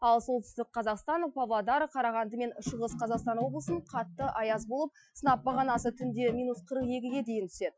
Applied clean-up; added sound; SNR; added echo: classical method Wiener filter.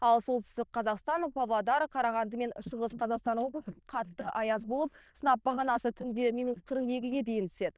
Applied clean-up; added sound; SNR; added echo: neural diffusion model UNIVERSE++.